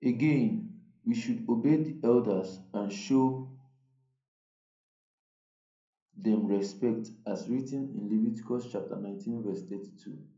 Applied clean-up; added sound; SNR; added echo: none; none; none; reverberation time 0.5 s.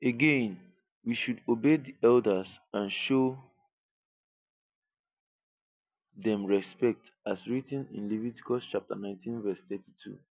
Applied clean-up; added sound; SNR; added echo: none; none; none; none.